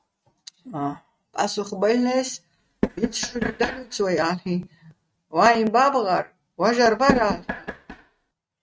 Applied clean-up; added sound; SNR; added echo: neural mask model RNNoise.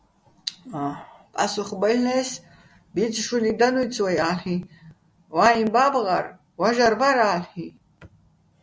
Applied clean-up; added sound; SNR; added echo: none; none; none; none.